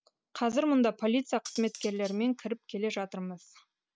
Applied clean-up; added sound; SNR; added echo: none; Cutlery, silverware; 16 dB; none.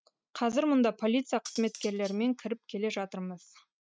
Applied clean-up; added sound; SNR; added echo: neural mask model RNNoise.